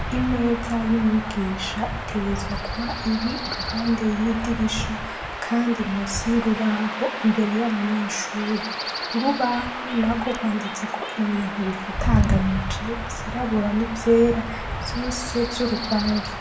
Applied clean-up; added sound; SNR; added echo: none; Stream / Chirp, tweet / Wind; 4 dB; reverberation time 0.6 s.